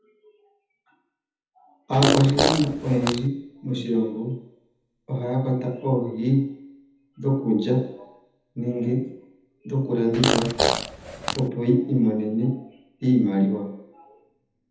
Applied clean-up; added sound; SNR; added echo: none; Fart; 0 dB; reverberation time 1.0 s.